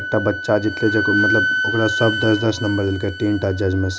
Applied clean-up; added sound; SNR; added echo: none; Wind instrument, woodwind instrument; 4 dB; none.